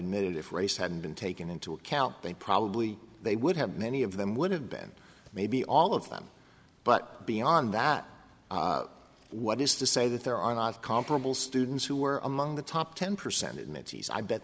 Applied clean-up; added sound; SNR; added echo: none; none; none; none.